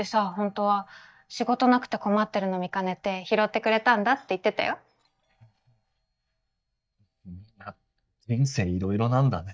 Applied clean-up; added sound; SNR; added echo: neural mask model DeepFilterNet 3.